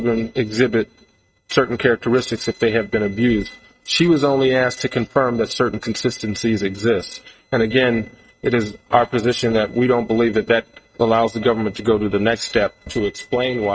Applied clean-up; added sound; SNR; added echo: neural mask model RNNoise.